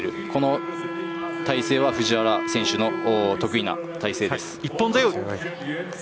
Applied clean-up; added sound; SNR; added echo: none; Wind instrument, woodwind instrument; 7 dB; none.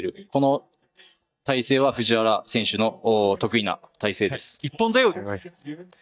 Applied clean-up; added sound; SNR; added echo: neural mask model DeepFilterNet 3.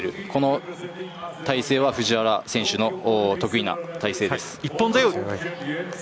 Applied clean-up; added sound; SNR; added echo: none; none; none; none.